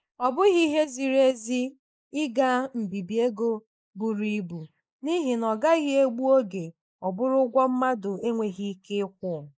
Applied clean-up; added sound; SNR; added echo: neural mask model Resemble Enhance denoiser.